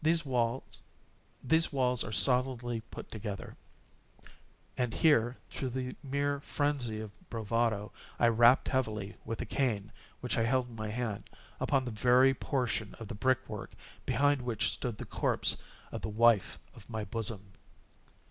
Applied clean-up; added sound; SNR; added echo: none; none; none; none.